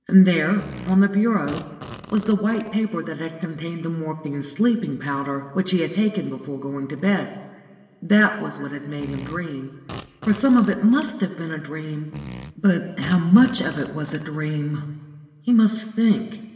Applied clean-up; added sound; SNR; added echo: none; Fart; 16 dB; reverberation time 3.0 s.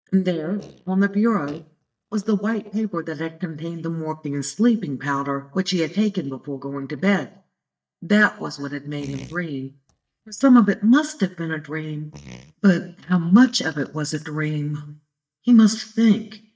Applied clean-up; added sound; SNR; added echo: neural mask model DeepFilterNet 3.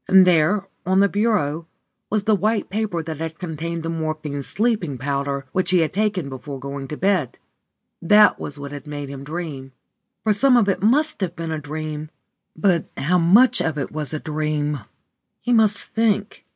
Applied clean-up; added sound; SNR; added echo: none; none; none; none.